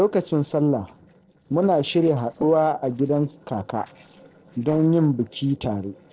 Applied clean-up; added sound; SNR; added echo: neural separator model SepFormer DNS4.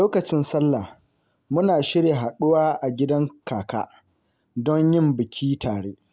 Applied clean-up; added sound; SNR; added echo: none; none; none; none.